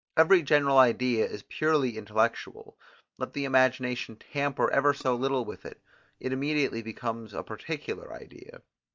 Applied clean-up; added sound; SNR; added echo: neural mask model DeepFilterNet 3.